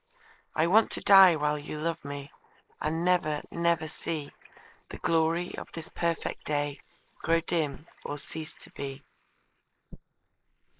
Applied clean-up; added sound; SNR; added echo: neural mask model Resemble Enhance denoiser.